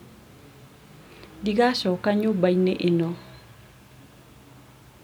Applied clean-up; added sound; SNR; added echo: none; none; none; none.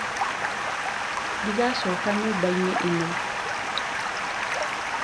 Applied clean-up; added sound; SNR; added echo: none; Stream; -2 dB; none.